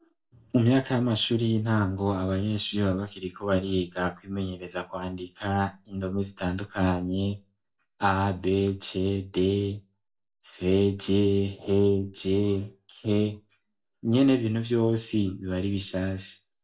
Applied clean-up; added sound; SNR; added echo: none; none; none; reverberation time 0.2 s.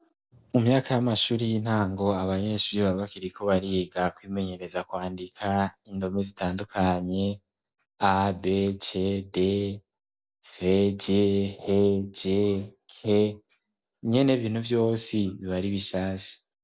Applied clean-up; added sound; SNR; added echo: none; none; none; none.